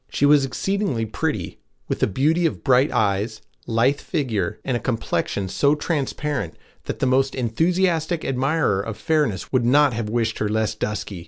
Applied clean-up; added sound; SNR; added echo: none; none; none; none.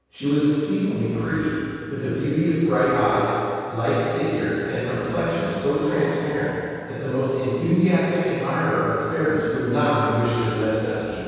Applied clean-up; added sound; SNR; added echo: none; none; none; reverberation time 2.2 s.